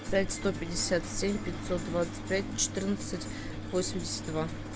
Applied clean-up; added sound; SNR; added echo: none; Electric guitar; 16 dB; none.